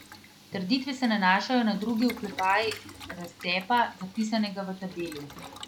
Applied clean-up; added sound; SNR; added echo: none; Boiling; 16 dB; none.